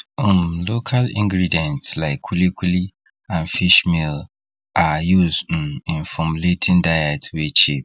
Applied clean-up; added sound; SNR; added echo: none; none; none; none.